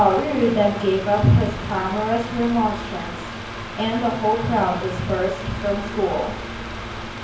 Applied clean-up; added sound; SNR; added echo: none; Mechanical fan; 10 dB; reverberation time 0.9 s.